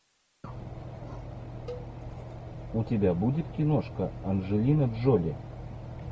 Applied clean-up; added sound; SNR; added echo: none; Cowbell; 19 dB; none.